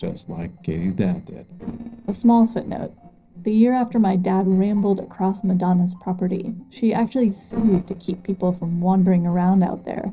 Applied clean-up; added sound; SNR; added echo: neural separator model SepFormer DNS4.